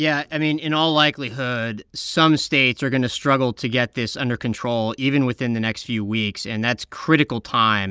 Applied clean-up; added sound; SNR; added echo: none; none; none; none.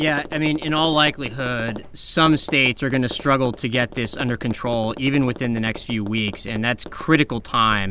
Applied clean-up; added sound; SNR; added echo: none; Tap; 14 dB; none.